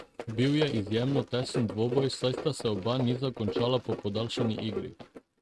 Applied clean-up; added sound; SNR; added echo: neural mask model RNNoise.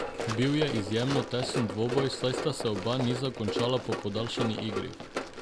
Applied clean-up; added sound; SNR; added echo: none; Run; 5 dB; none.